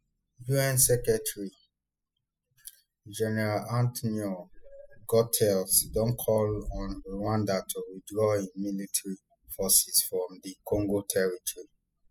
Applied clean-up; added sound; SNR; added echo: classical method spectral subtraction.